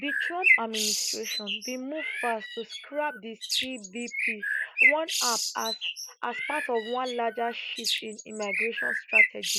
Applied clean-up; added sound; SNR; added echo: none; Bird; -4 dB; none.